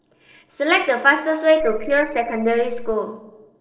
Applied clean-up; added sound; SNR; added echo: neural separator model SepFormer DNS4.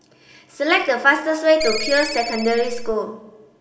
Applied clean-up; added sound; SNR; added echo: none; Ringtone; 6 dB; reverberation time 0.9 s.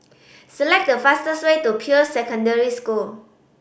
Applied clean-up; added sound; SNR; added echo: none; none; none; none.